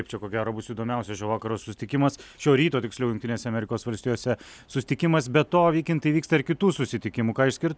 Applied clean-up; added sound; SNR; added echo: none; none; none; none.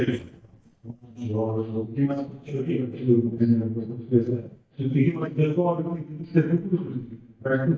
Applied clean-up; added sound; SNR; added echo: neural mask model DeepFilterNet 3.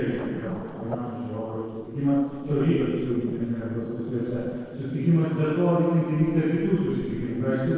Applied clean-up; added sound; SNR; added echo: neural separator model SepFormer DNS4.